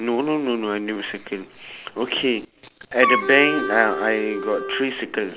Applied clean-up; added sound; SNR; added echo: none; Wind instrument, woodwind instrument; 4 dB; none.